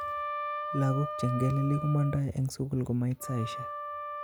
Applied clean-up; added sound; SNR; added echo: none; Wind instrument, woodwind instrument; 7 dB; none.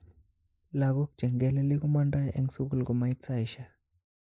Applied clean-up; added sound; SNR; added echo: neural mask model Resemble Enhance denoiser.